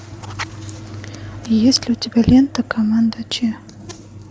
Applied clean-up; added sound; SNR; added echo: none; none; none; none.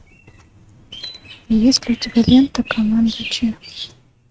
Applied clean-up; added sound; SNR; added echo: neural mask model RNNoise.